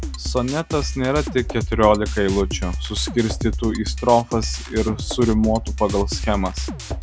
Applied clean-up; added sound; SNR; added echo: none; Drum kit; 5 dB; none.